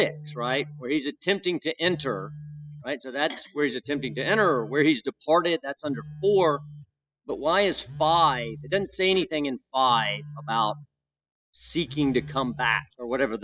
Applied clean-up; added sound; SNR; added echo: classical method spectral subtraction.